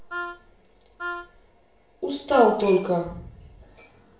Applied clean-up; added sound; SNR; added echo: none; Wind instrument, woodwind instrument; 10 dB; reverberation time 0.6 s.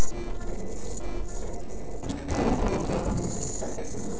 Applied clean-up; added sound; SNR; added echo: neural separator model SepFormer DNS4.